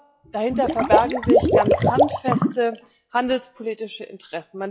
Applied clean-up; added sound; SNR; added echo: classical method log-MMSE.